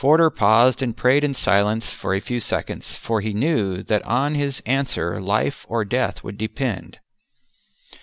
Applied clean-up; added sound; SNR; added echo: none; none; none; none.